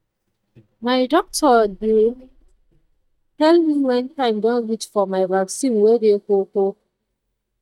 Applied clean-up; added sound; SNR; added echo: neural mask model DeepFilterNet 3.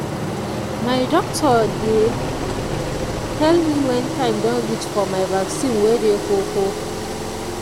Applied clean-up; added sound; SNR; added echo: none; Engine; 3 dB; none.